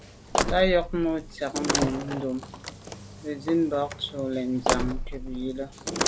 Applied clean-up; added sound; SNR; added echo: none; Slam; 2 dB; none.